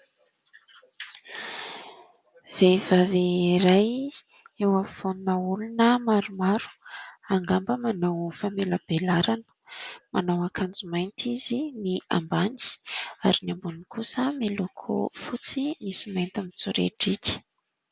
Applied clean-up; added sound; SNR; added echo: none; none; none; none.